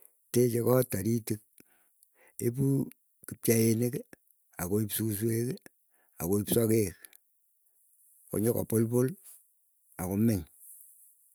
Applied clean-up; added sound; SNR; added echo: none; none; none; none.